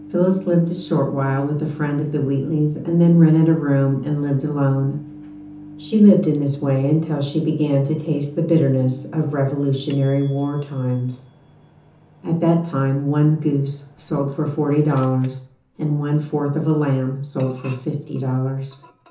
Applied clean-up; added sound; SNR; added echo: none; Microwave oven; 20 dB; reverberation time 0.6 s.